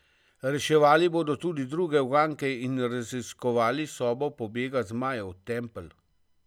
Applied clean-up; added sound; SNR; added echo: none; none; none; none.